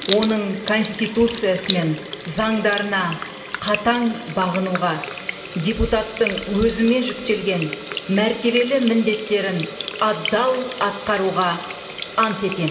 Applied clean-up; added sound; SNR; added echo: none; Sink (filling or washing) / Water tap, faucet; 10 dB; reverberation time 1.7 s.